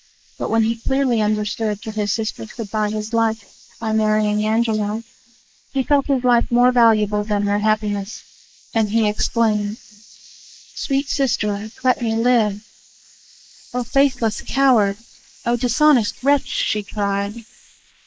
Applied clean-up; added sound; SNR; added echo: neural mask model Resemble Enhance denoiser.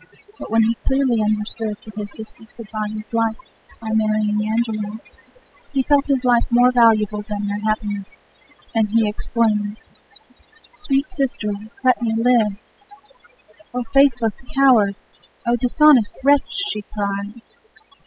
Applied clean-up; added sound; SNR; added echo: classical method spectral subtraction.